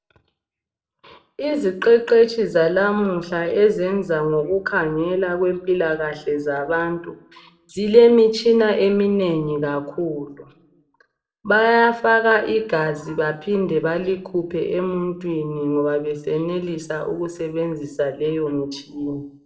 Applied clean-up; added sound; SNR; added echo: none; none; none; reverberation time 0.4 s.